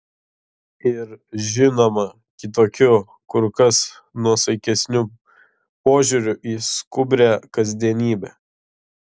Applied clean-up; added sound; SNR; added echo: none; none; none; none.